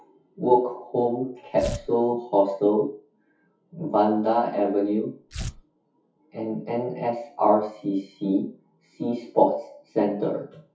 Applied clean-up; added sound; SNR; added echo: classical method WPE with log-MMSE.